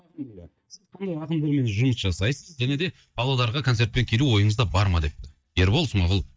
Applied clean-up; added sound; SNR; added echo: neural mask model DeepFilterNet 3.